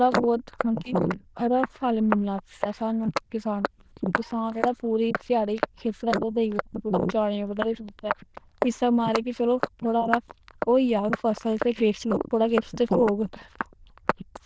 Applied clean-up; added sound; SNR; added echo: neural diffusion model UNIVERSE++.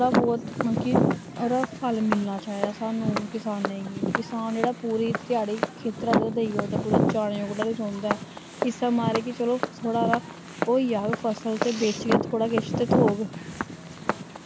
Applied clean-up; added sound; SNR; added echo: none; Walk, footsteps; 1 dB; none.